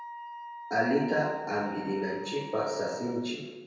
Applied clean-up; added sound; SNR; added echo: none; Wind instrument, woodwind instrument; 12 dB; reverberation time 1.2 s.